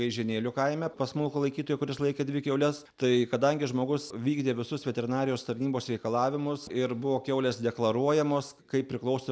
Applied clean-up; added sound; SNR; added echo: none; none; none; none.